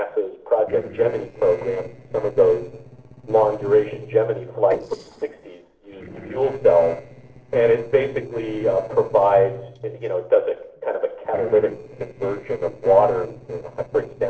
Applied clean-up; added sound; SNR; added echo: neural separator model SepFormer DNS4.